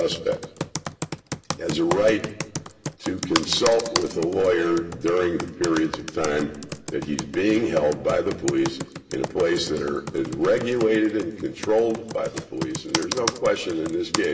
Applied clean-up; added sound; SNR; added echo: none; Computer keyboard; 9 dB; reverberation time 1.3 s.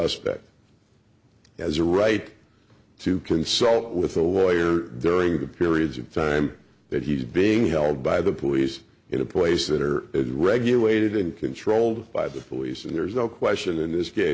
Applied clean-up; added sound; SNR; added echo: none; none; none; none.